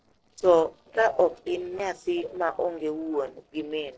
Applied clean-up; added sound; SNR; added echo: neural separator model SepFormer DNS4.